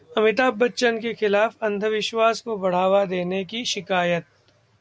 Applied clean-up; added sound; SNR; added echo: none; none; none; none.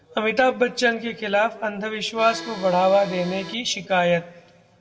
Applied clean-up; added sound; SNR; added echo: none; Accordion; 13 dB; reverberation time 0.7 s.